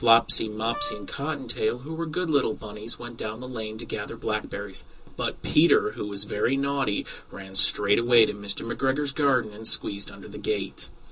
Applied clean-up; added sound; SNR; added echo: none; Wind instrument, woodwind instrument; 11 dB; reverberation time 0.2 s.